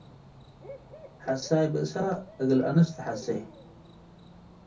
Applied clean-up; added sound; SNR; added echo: none; Cricket / Bird; 17 dB; reverberation time 0.3 s.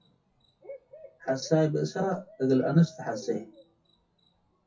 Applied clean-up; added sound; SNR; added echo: classical method WPE with log-MMSE.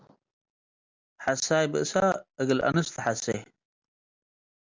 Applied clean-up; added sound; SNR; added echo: none; none; none; none.